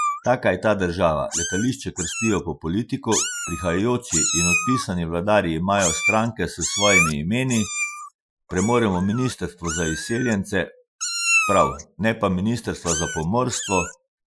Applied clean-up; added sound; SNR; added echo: classical method Wiener filter.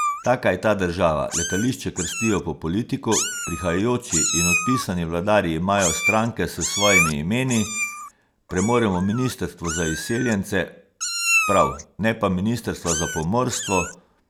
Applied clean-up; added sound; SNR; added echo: none; Meow; 4 dB; none.